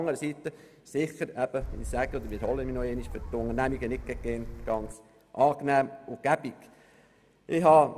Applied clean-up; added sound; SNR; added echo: none; Gull, seagull / Wind; 9 dB; none.